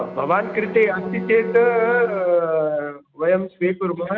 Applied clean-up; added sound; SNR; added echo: none; Bowed string instrument; 14 dB; none.